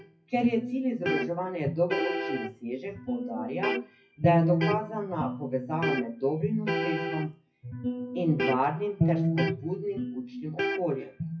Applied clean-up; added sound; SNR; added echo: classical method WPE with log-MMSE.